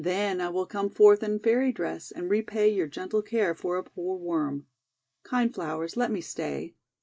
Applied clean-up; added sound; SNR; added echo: neural mask model Resemble Enhance denoiser.